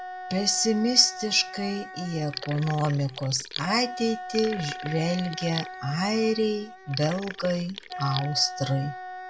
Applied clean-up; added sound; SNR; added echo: none; Wind instrument, woodwind instrument + Sink (filling or washing); 11 dB; none.